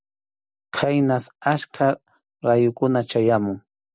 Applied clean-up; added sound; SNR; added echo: none; none; none; none.